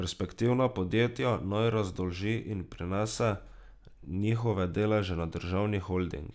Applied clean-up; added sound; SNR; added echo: none; none; none; none.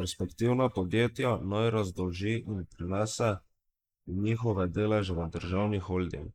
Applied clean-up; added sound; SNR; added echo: neural mask model Resemble Enhance denoiser.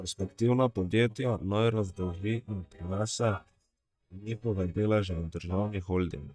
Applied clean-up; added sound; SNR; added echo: neural mask model DeepFilterNet 3.